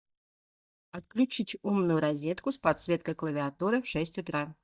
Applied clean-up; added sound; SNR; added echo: neural mask model DeepFilterNet 3.